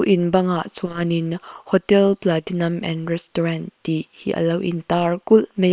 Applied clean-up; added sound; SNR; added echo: neural separator model SepFormer WHAM!.